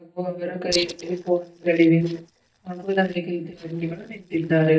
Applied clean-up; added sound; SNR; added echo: neural mask model DeepFilterNet 3.